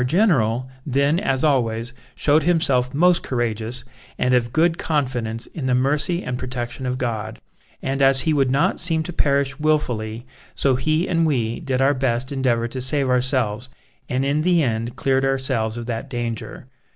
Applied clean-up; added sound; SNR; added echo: none; none; none; none.